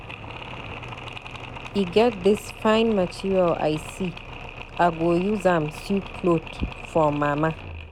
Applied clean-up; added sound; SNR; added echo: none; Mechanisms; 13 dB; none.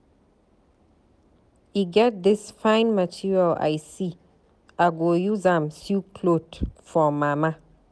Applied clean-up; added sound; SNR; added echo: none; none; none; none.